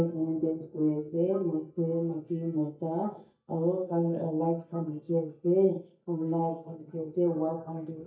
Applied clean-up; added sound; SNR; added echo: neural mask model DeepFilterNet 3.